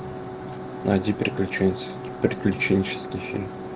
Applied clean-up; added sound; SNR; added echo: none; none; none; none.